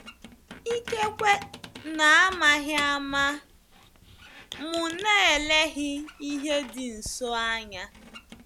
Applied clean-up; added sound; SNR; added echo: none; Squeak; 17 dB; none.